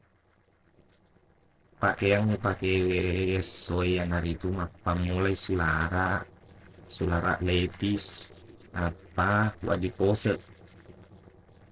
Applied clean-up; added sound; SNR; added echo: neural separator model SepFormer DNS4.